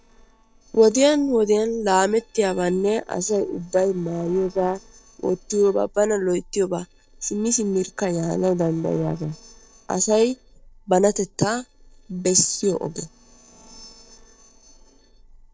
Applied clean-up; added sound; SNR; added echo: neural separator model SepFormer DNS4.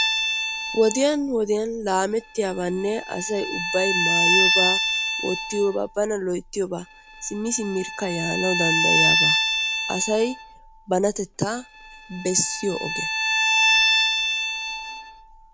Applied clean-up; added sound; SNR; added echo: none; Bowed string instrument; -1 dB; none.